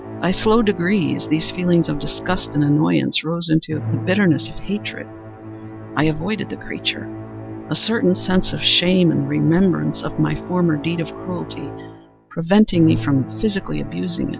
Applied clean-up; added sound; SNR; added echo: none; Musical instrument; 11 dB; none.